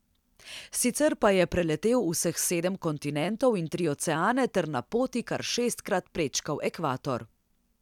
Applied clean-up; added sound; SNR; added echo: none; none; none; none.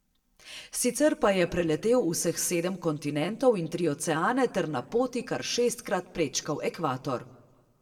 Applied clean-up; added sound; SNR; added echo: none; none; none; reverberation time 0.6 s.